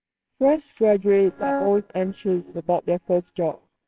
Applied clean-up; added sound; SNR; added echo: neural separator model SepFormer WHAMR!.